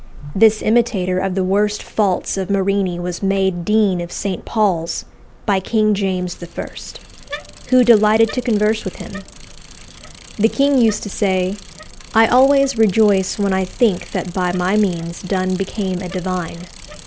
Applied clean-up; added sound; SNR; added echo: none; Bicycle; 20 dB; none.